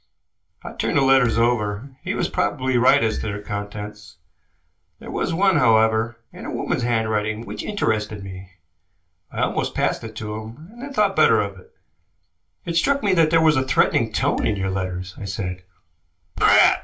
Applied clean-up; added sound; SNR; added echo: none; Marimba, xylophone; 7 dB; reverberation time 0.2 s.